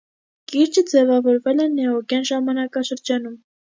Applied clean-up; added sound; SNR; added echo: none; none; none; none.